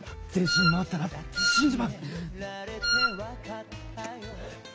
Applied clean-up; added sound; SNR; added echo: none; Wind instrument, woodwind instrument; -4 dB; none.